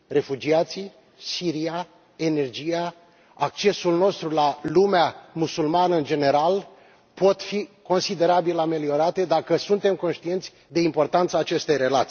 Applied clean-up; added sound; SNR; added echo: none; none; none; none.